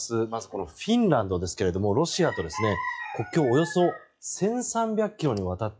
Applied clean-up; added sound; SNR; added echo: classical method log-MMSE.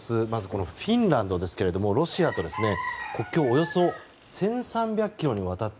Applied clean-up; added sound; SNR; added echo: none; Chicken, rooster; 10 dB; none.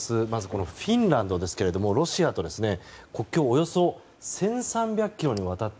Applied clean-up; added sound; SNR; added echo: none; none; none; none.